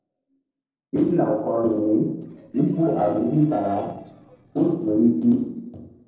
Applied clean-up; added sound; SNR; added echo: neural separator model SepFormer DNS4.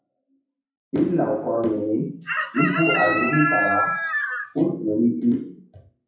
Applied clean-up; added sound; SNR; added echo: classical method WPE with log-MMSE.